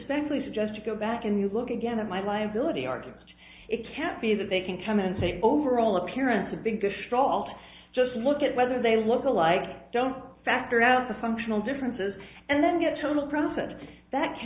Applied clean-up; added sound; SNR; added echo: none; none; none; none.